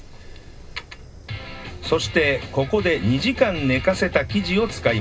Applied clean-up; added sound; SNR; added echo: none; Fire; 19 dB; reverberation time 0.2 s.